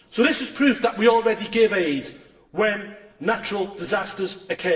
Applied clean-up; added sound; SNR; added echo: neural separator model SepFormer DNS4.